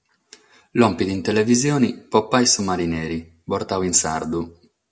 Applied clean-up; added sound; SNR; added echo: none; none; none; none.